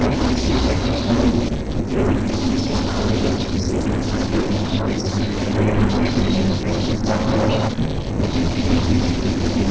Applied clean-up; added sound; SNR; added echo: neural separator model SepFormer DNS4.